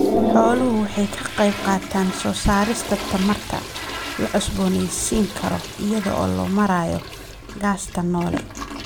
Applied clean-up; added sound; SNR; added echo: none; Toilet flush; 6 dB; none.